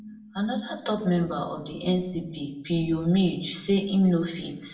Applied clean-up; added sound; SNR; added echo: none; none; none; reverberation time 0.6 s.